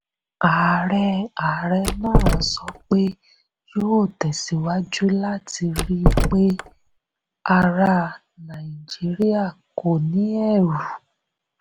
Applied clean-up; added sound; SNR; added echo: none; Door; -1 dB; none.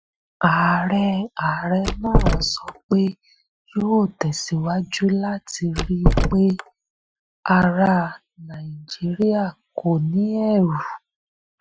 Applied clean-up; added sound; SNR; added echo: classical method Wiener filter.